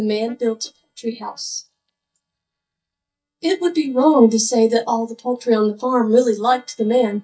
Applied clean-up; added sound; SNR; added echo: neural mask model DeepFilterNet 3.